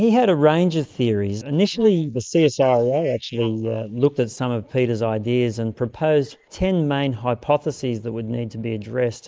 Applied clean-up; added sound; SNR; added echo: neural mask model Resemble Enhance denoiser.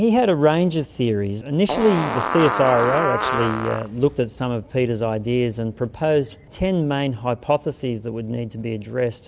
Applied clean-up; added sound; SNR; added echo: none; Fart; 3 dB; none.